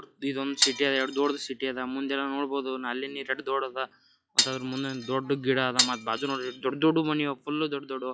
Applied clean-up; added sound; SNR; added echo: classical method log-MMSE.